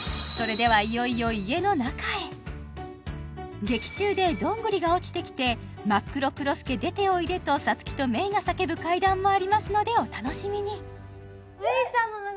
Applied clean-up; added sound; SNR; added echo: none; none; none; none.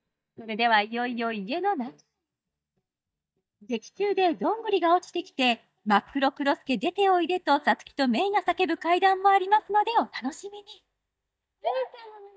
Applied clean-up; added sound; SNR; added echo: neural mask model DeepFilterNet 3.